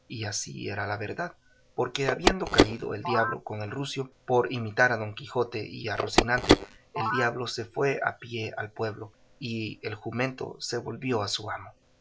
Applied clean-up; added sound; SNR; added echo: none; Telephone; -3 dB; none.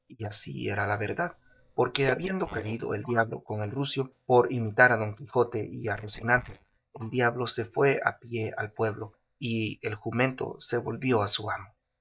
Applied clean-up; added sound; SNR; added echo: neural mask model DeepFilterNet 3.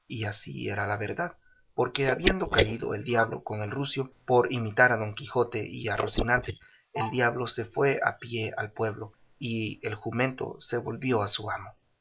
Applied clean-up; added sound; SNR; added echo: neural mask model Resemble Enhance denoiser.